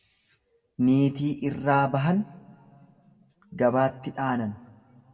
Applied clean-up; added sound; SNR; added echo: none; none; none; reverberation time 0.9 s.